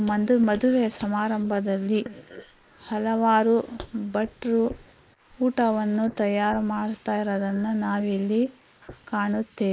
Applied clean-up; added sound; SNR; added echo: neural mask model Resemble Enhance denoiser.